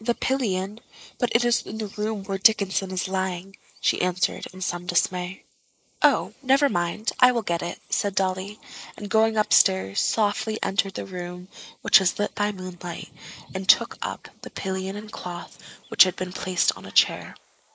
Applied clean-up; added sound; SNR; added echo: neural mask model Resemble Enhance denoiser.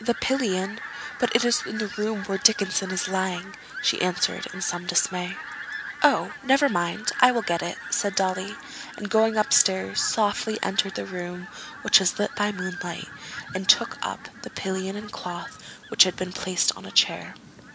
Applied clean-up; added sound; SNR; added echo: none; Fowl; 12 dB; none.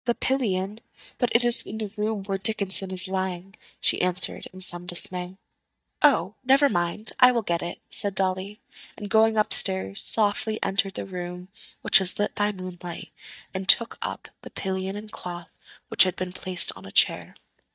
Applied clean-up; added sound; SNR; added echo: neural mask model DeepFilterNet 3.